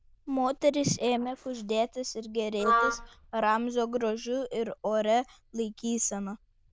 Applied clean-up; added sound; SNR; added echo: neural diffusion model UNIVERSE++.